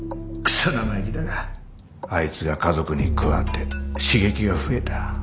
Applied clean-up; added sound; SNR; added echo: none; none; none; none.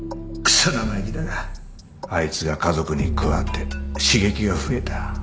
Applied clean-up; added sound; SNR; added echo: none; none; none; reverberation time 0.3 s.